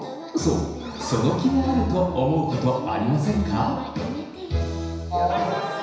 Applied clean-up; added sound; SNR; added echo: none; none; none; reverberation time 1.0 s.